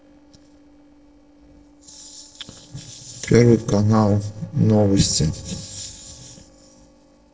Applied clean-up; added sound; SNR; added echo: neural separator model SepFormer DNS4.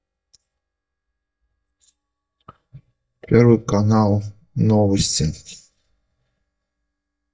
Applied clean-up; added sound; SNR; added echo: neural mask model DeepFilterNet 3.